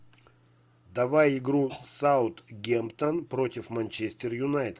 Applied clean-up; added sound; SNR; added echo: none; none; none; none.